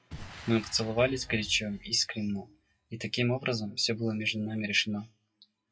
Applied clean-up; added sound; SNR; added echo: classical method WPE with log-MMSE.